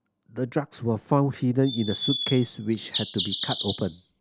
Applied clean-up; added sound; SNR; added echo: none; Bird vocalization, bird call, bird song; -2 dB; none.